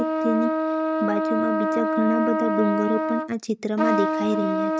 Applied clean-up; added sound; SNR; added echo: neural mask model RNNoise.